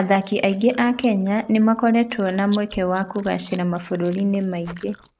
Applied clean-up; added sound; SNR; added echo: neural mask model Resemble Enhance denoiser.